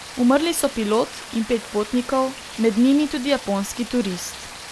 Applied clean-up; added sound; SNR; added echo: none; Rain; 15 dB; none.